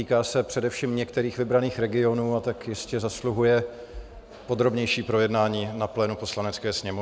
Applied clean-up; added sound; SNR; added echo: none; none; none; none.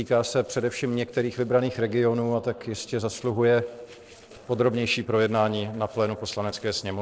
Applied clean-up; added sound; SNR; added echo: neural separator model SepFormer DNS4.